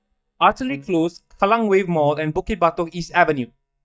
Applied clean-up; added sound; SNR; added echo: neural mask model DeepFilterNet 3.